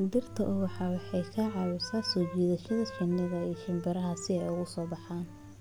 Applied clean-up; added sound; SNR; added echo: none; Wind instrument, woodwind instrument; 16 dB; none.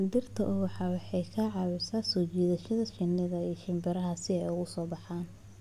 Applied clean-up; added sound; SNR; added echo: none; none; none; none.